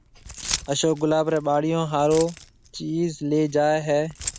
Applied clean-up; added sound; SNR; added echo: none; Keys jangling; 13 dB; none.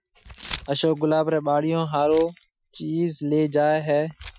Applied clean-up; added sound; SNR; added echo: classical method Wiener filter.